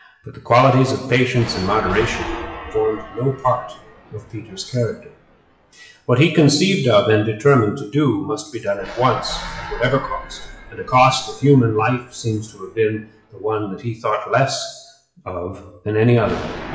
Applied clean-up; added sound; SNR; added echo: classical method WPE with log-MMSE.